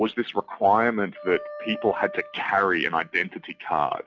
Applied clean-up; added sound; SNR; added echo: classical method log-MMSE.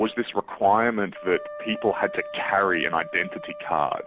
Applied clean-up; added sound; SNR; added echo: none; Wind instrument, woodwind instrument; 14 dB; none.